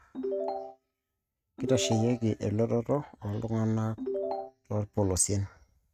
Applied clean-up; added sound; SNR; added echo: neural mask model RNNoise.